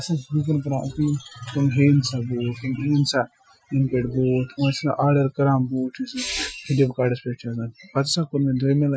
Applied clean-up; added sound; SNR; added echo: classical method Wiener filter.